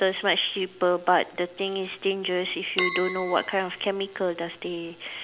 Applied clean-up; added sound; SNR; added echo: none; Chink, clink; 8 dB; none.